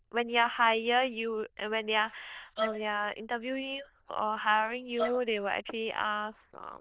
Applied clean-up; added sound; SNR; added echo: neural diffusion model UNIVERSE++.